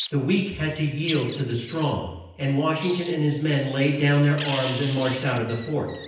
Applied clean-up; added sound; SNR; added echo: none; Wild animals; 7 dB; reverberation time 0.9 s.